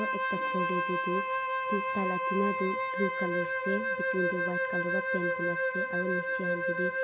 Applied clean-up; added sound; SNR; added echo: none; Wind instrument, woodwind instrument; -4 dB; none.